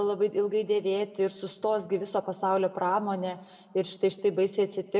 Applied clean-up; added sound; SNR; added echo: none; none; none; reverberation time 1.1 s.